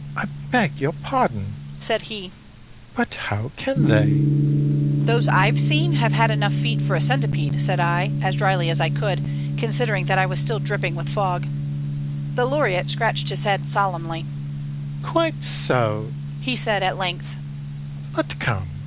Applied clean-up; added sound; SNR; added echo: none; Gong; -1 dB; none.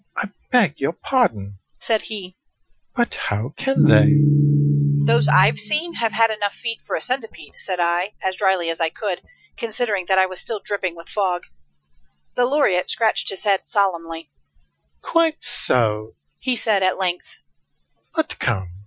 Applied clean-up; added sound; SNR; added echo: classical method Wiener filter.